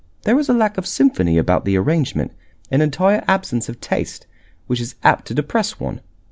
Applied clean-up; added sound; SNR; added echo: none; none; none; none.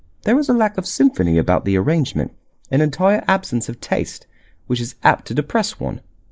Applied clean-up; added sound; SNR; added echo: neural mask model Resemble Enhance denoiser.